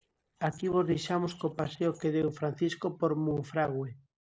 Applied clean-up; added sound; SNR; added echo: neural separator model SepFormer DNS4.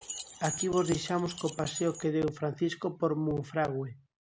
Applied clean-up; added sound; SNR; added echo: none; Keys jangling; 10 dB; none.